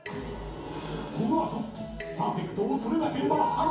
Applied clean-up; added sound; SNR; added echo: none; Dishes, pots, and pans; 16 dB; reverberation time 0.6 s.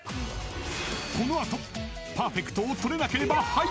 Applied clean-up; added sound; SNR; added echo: none; none; none; none.